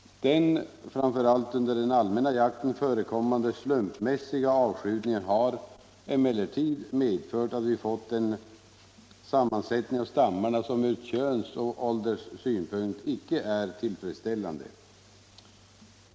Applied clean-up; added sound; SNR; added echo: none; none; none; none.